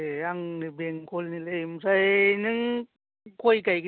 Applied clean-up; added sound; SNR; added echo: none; none; none; none.